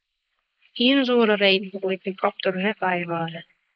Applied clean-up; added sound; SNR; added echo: neural mask model Resemble Enhance denoiser.